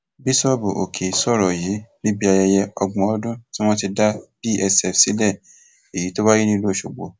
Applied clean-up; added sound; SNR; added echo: none; none; none; none.